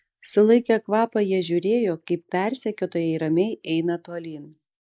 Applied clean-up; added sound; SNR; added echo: neural mask model Resemble Enhance denoiser.